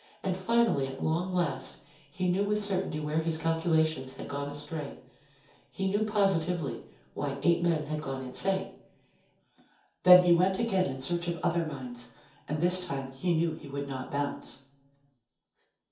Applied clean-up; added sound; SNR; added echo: none; none; none; reverberation time 0.6 s.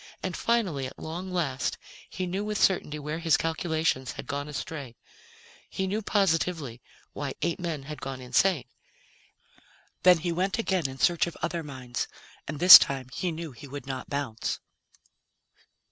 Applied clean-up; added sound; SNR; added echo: none; none; none; none.